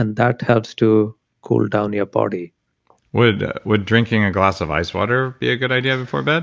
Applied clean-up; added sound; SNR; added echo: none; none; none; none.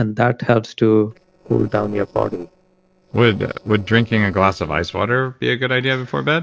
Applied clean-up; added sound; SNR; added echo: neural separator model SepFormer DNS4.